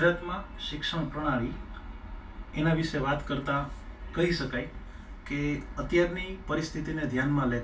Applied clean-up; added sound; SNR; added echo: none; none; none; reverberation time 0.2 s.